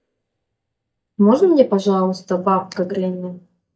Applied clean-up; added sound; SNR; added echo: neural mask model DeepFilterNet 3.